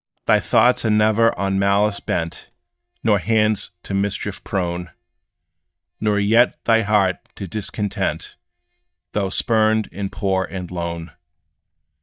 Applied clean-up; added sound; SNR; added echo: neural mask model DeepFilterNet 3.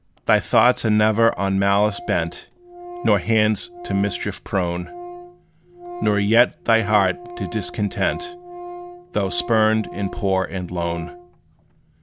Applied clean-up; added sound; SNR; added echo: none; Organ; 15 dB; none.